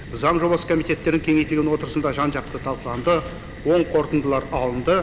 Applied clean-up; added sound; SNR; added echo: none; Fire; 13 dB; none.